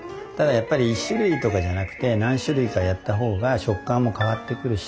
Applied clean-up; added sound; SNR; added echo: none; Bird; 19 dB; none.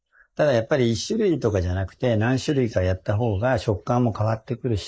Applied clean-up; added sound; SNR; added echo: neural mask model Resemble Enhance denoiser.